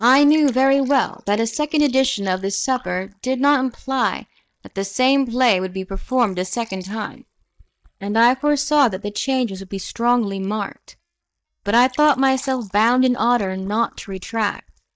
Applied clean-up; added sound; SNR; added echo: neural mask model DeepFilterNet 3.